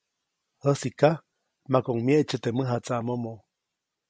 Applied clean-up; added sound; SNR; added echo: none; none; none; none.